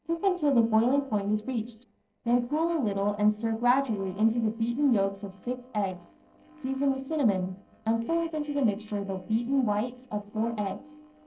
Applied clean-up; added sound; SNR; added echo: neural separator model SepFormer DNS4.